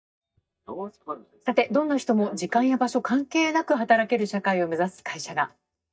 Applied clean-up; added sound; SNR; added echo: neural mask model DeepFilterNet 3.